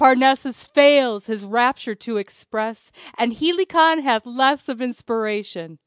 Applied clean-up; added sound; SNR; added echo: none; none; none; none.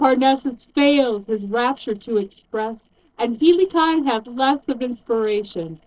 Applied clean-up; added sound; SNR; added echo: neural separator model SepFormer DNS4.